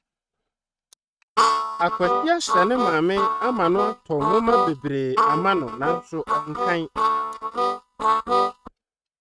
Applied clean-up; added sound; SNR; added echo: neural mask model RNNoise.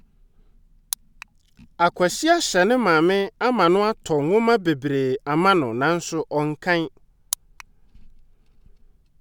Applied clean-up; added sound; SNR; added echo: none; none; none; none.